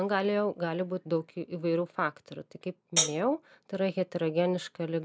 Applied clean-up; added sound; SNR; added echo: none; Hi-hat; -3 dB; none.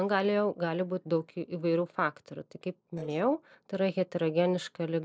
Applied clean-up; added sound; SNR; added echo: neural separator model SepFormer DNS4.